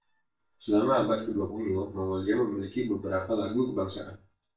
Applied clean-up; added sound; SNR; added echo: neural mask model DeepFilterNet 3.